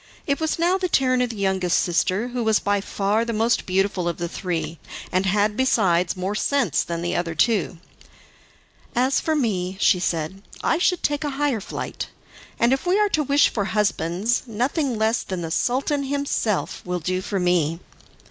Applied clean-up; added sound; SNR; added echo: none; none; none; none.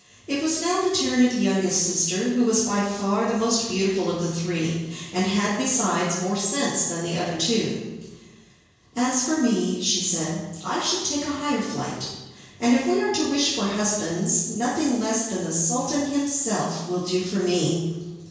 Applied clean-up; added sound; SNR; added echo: none; none; none; reverberation time 1.0 s.